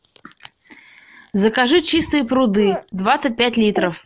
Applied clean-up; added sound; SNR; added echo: none; none; none; none.